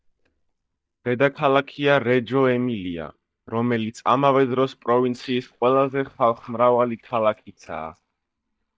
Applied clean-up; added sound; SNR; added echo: neural mask model DeepFilterNet 3.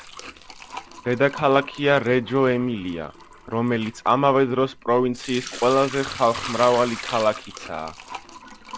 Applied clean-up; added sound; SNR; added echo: none; Sink (filling or washing) / Liquid; 15 dB; none.